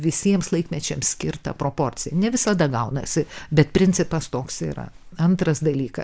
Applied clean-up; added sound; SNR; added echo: none; none; none; none.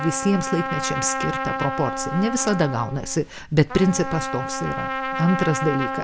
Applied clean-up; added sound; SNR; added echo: none; Trumpet; 5 dB; none.